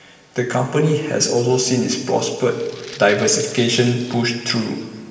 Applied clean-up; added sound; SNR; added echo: none; Rattle (instrument); 19 dB; reverberation time 1.4 s.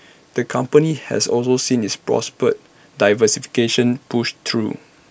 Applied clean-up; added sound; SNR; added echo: none; none; none; none.